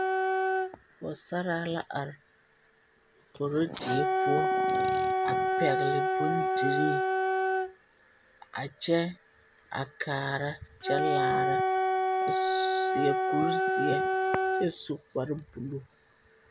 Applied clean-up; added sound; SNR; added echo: none; Wind instrument, woodwind instrument; -4 dB; none.